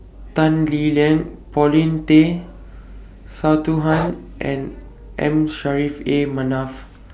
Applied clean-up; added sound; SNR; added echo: none; Breathing; 16 dB; none.